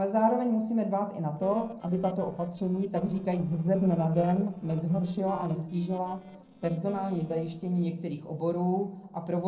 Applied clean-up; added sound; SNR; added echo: neural separator model SepFormer DNS4.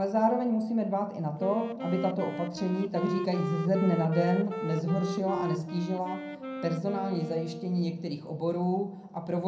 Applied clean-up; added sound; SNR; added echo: none; Wind instrument, woodwind instrument; 8 dB; reverberation time 0.5 s.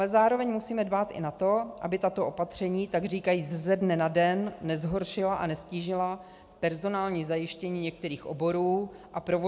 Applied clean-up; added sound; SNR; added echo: none; none; none; none.